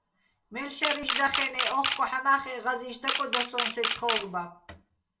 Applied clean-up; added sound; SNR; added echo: none; Camera; 1 dB; reverberation time 0.2 s.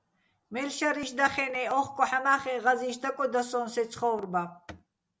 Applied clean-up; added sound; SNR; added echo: none; none; none; none.